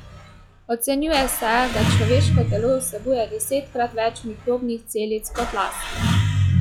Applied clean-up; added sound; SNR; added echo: classical method log-MMSE.